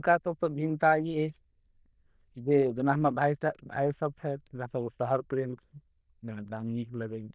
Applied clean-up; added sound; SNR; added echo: neural diffusion model UNIVERSE++.